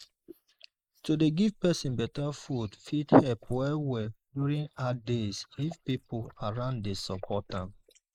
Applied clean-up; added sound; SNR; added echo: neural mask model Resemble Enhance denoiser.